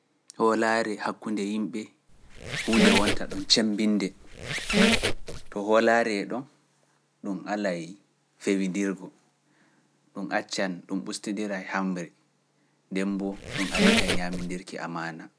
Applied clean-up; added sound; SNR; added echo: none; Squeak; -3 dB; none.